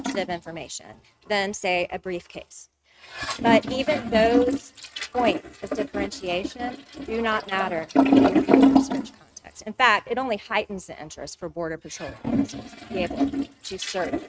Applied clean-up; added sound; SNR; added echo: neural mask model RNNoise.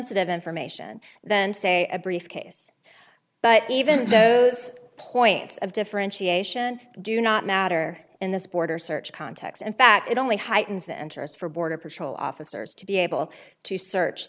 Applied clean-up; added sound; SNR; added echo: none; none; none; none.